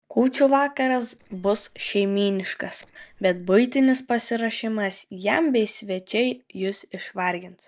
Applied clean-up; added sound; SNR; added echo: neural separator model SepFormer DNS4.